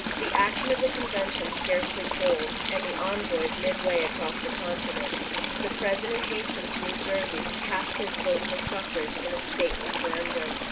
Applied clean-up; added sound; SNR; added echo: none; Stream / Trickle, dribble; -1 dB; reverberation time 0.2 s.